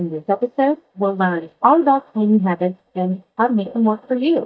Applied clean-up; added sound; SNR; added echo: neural mask model DeepFilterNet 3.